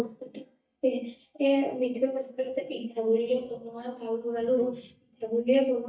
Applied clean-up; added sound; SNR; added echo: neural mask model DeepFilterNet 3.